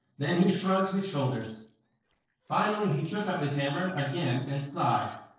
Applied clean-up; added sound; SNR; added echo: neural separator model SepFormer DNS4.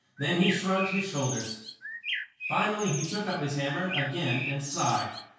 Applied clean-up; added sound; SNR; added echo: none; Bird; 7 dB; reverberation time 0.6 s.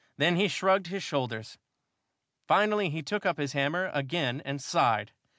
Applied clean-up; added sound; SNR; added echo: none; none; none; none.